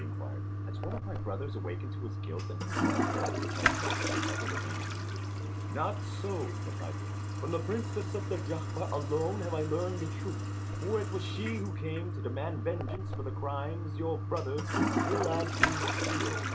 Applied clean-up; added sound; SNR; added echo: none; Toilet flush; -5 dB; none.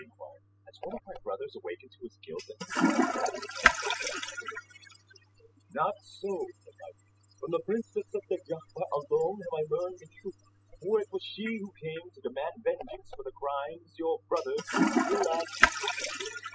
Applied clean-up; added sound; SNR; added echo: classical method spectral subtraction.